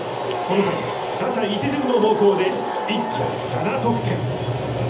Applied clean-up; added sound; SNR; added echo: none; none; none; reverberation time 0.7 s.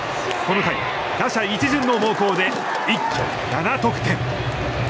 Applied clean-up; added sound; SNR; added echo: none; none; none; none.